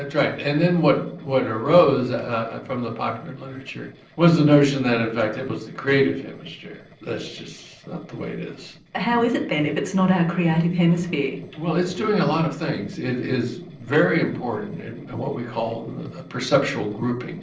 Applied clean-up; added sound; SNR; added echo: neural separator model SepFormer DNS4.